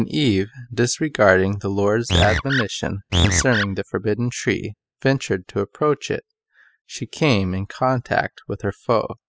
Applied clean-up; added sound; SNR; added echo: classical method spectral subtraction.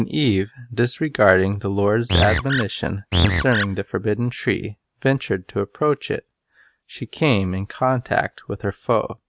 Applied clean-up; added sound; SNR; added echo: neural mask model RNNoise.